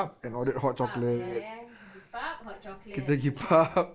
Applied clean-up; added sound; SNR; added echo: neural mask model Resemble Enhance denoiser.